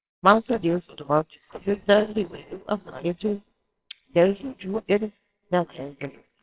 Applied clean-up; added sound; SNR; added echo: neural separator model SepFormer WHAMR!.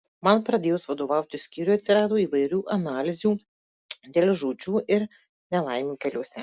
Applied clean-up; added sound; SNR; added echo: none; none; none; none.